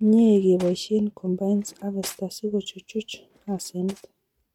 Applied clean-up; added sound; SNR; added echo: neural mask model RNNoise.